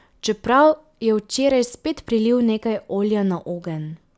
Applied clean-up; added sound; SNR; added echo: none; none; none; none.